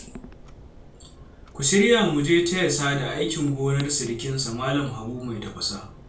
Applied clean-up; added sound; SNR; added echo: none; Clock; 20 dB; reverberation time 0.3 s.